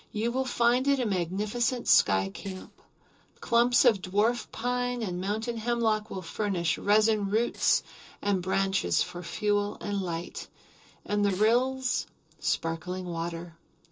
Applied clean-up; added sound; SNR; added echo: neural separator model SepFormer DNS4.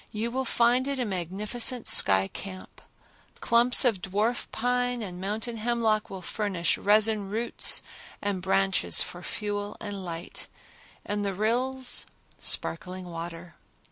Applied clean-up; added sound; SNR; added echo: none; none; none; none.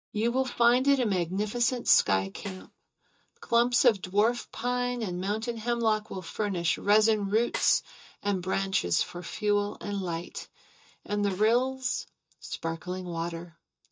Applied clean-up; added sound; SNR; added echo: neural mask model DeepFilterNet 3.